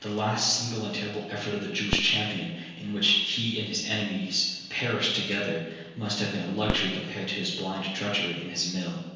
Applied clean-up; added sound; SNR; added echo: none; Fireworks; 10 dB; reverberation time 1.2 s.